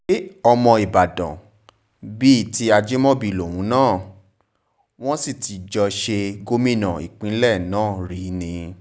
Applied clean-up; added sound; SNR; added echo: none; none; none; none.